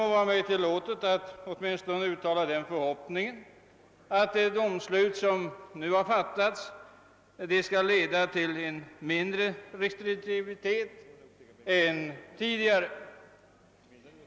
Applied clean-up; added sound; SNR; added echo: none; none; none; none.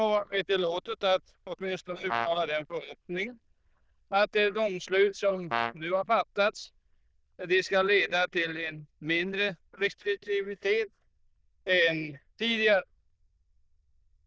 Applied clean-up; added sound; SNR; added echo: neural diffusion model UNIVERSE++.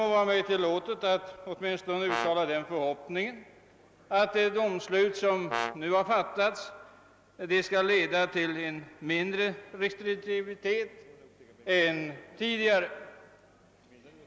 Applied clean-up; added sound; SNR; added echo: none; Brass instrument; 6 dB; none.